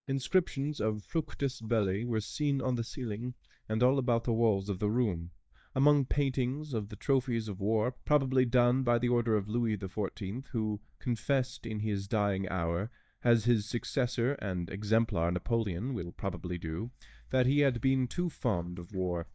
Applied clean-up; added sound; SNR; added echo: neural mask model DeepFilterNet 3.